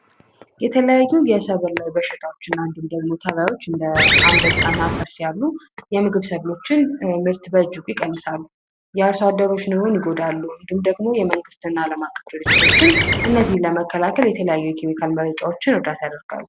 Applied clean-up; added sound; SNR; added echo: none; Bird; -4 dB; none.